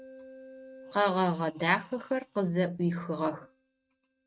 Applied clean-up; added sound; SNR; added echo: neural mask model RNNoise.